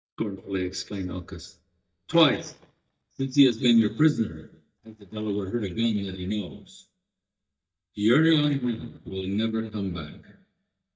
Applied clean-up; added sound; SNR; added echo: neural mask model DeepFilterNet 3.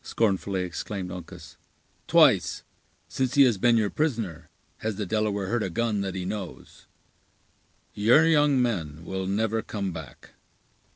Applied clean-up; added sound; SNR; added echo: none; none; none; none.